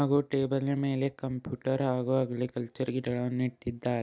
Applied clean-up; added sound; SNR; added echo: none; none; none; none.